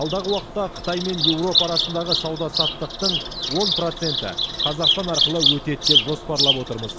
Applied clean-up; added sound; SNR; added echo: none; Bird vocalization, bird call, bird song; -3 dB; none.